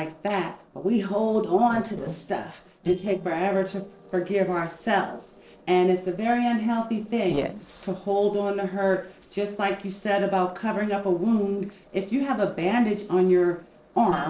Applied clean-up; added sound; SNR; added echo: neural separator model SepFormer DNS4.